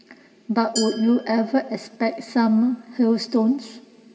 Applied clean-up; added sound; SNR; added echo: none; Glass; 16 dB; reverberation time 1.7 s.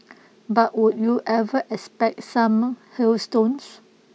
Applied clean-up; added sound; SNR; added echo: none; none; none; none.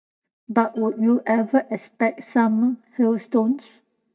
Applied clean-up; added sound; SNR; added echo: neural mask model DeepFilterNet 3.